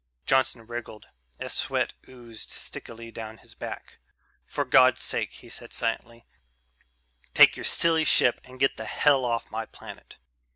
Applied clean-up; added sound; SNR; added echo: none; none; none; none.